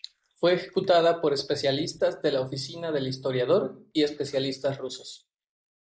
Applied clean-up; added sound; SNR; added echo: neural mask model Resemble Enhance denoiser.